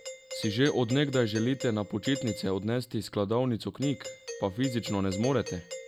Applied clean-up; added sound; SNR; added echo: none; Doorbell; 13 dB; none.